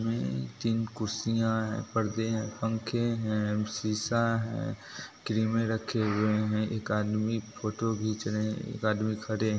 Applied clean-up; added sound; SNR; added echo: none; none; none; none.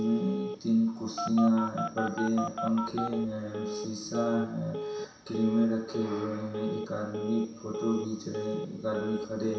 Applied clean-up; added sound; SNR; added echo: none; Telephone; 7 dB; reverberation time 0.7 s.